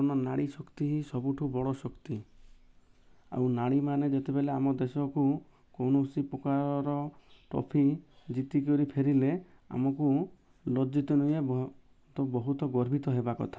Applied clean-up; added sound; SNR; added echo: none; none; none; none.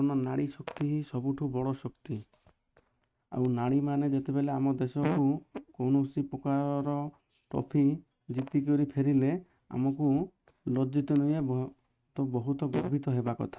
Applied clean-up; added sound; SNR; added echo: neural mask model RNNoise.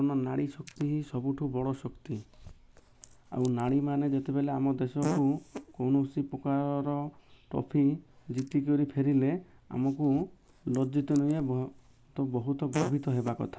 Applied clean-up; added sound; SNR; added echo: neural mask model Resemble Enhance denoiser.